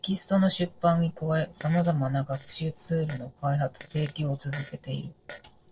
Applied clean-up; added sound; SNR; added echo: neural separator model SepFormer DNS4.